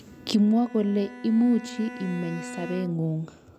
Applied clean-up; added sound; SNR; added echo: none; Bowed string instrument; 15 dB; none.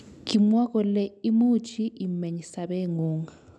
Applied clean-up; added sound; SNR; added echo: none; none; none; none.